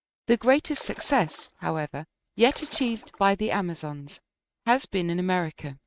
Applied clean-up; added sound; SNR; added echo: neural mask model RNNoise.